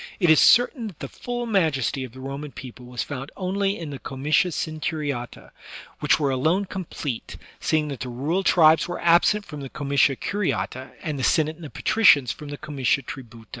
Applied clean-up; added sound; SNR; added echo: none; none; none; none.